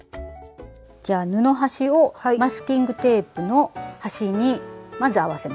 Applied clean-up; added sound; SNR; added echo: none; none; none; none.